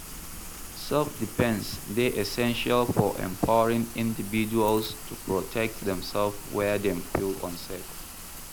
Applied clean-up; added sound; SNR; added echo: none; Rain; 11 dB; none.